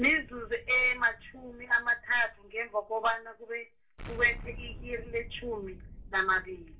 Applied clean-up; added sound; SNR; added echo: none; Explosion; 15 dB; reverberation time 0.2 s.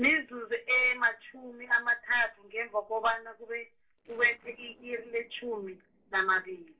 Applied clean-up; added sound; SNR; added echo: neural separator model SepFormer DNS4.